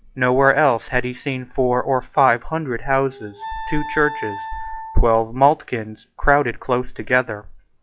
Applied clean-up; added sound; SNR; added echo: classical method log-MMSE.